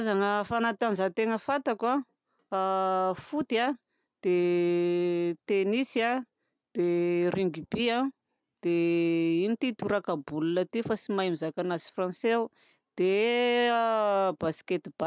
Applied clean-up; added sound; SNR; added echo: none; none; none; none.